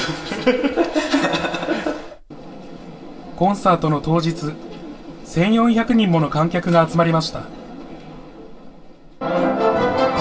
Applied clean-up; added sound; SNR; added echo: none; none; none; reverberation time 0.2 s.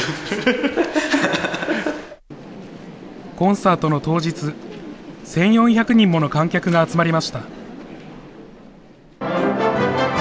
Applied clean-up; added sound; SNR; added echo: none; none; none; none.